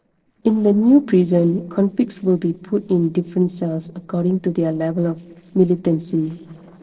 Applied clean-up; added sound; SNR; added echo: neural separator model SepFormer DNS4.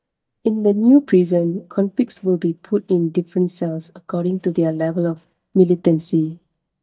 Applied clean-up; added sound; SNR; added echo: neural mask model DeepFilterNet 3.